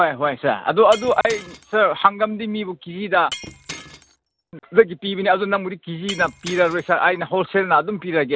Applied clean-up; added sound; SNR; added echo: none; Shatter; 18 dB; none.